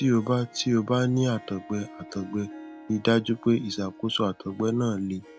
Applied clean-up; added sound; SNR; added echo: none; Harp; 20 dB; none.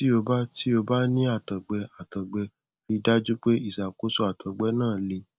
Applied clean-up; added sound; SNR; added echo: none; none; none; none.